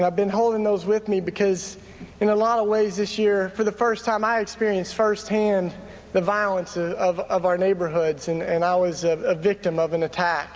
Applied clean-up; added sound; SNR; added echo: none; none; none; none.